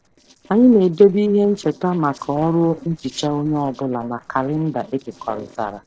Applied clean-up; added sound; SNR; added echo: neural separator model SepFormer DNS4.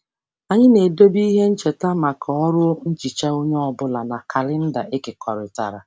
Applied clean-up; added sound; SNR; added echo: none; none; none; none.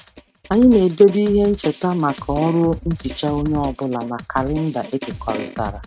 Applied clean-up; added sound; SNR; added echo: neural mask model RNNoise.